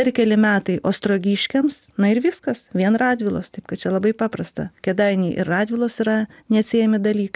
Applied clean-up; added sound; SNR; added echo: none; none; none; none.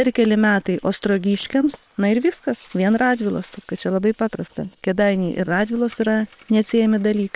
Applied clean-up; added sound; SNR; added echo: neural separator model SepFormer WHAM!.